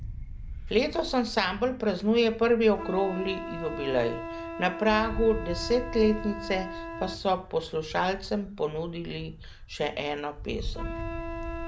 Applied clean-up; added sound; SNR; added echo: none; Wind + Wind instrument, woodwind instrument; 9 dB; none.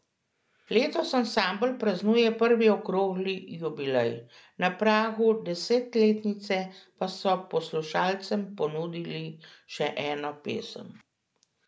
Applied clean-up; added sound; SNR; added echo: none; none; none; none.